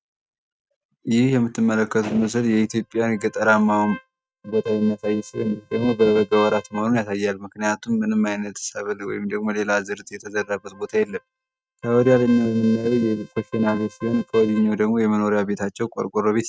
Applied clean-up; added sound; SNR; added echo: neural mask model RNNoise.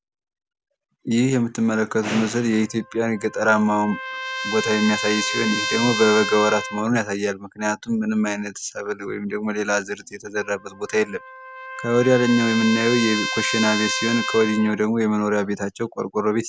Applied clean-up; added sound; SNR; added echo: none; Trumpet; 9 dB; none.